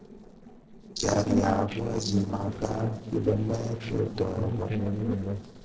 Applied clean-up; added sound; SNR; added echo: neural separator model SepFormer DNS4.